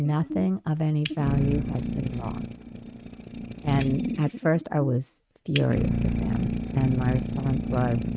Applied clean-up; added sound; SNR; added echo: neural mask model RNNoise.